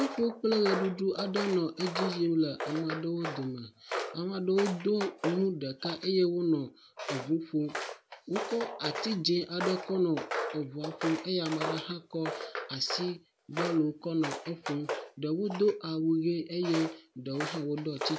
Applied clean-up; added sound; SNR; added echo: none; Walk, footsteps; 8 dB; none.